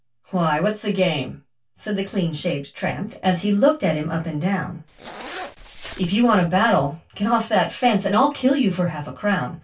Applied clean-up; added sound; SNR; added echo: none; Zipper (clothing); 14 dB; reverberation time 0.2 s.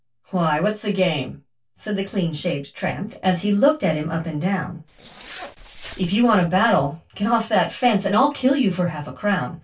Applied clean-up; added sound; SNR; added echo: neural separator model SepFormer DNS4.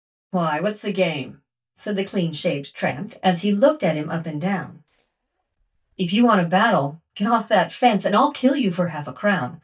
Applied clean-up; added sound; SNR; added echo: neural mask model DeepFilterNet 3.